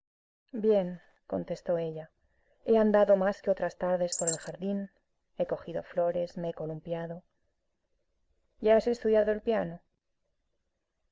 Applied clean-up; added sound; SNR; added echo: neural mask model Resemble Enhance denoiser.